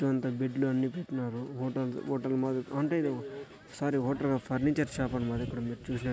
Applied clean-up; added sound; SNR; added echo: none; none; none; none.